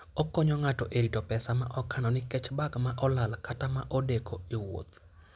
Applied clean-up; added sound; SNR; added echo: none; none; none; none.